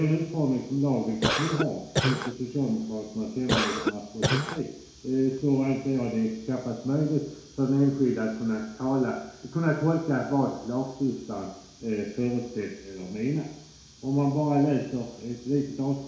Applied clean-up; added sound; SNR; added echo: none; Cough; 0 dB; reverberation time 0.7 s.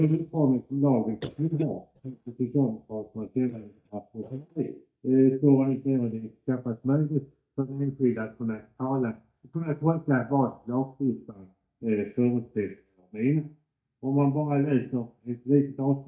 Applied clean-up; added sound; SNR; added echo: neural mask model DeepFilterNet 3.